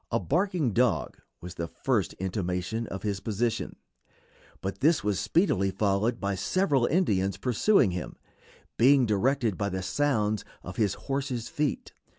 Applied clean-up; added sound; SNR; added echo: none; none; none; none.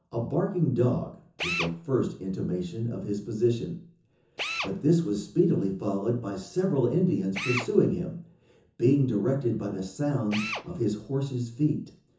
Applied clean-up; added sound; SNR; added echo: none; Drill; 13 dB; reverberation time 0.6 s.